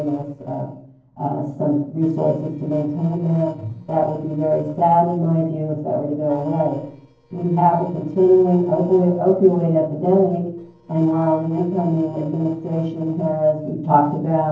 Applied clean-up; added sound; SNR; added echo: neural separator model SepFormer DNS4.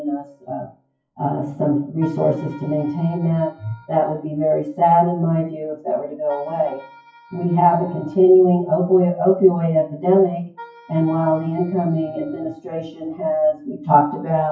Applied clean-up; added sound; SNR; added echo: classical method WPE with log-MMSE.